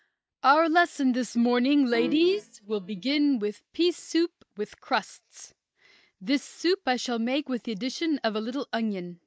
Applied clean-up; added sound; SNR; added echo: neural mask model DeepFilterNet 3.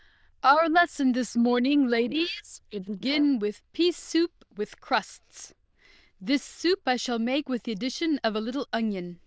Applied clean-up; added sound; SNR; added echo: neural diffusion model UNIVERSE++.